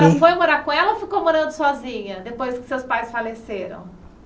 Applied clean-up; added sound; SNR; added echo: none; none; none; none.